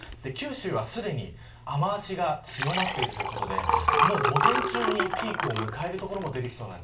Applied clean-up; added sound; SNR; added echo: none; Liquid; -2 dB; reverberation time 0.3 s.